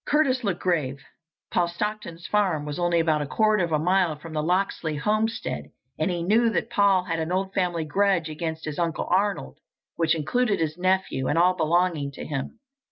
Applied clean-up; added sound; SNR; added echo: none; none; none; none.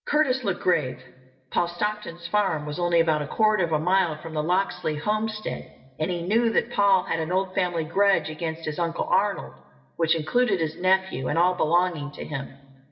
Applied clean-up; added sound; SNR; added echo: none; none; none; reverberation time 0.9 s.